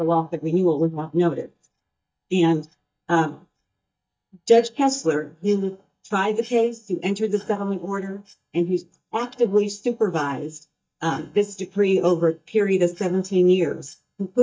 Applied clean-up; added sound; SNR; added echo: neural mask model DeepFilterNet 3.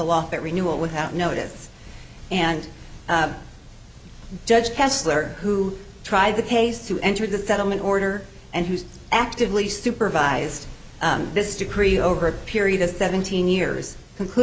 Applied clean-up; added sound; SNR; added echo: none; none; none; none.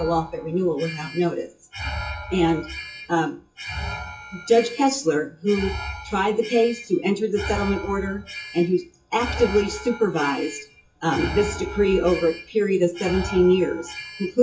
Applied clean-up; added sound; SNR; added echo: classical method WPE with log-MMSE.